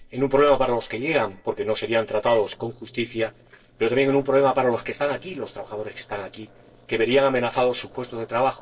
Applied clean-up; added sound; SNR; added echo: neural separator model SepFormer DNS4.